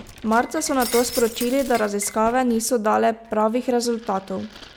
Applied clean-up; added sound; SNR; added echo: none; Shatter; 15 dB; none.